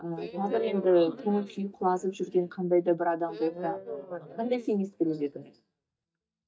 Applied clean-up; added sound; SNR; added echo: neural mask model DeepFilterNet 3.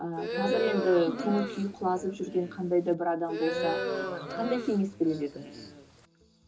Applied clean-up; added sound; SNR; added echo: none; Crowd; 5 dB; reverberation time 0.2 s.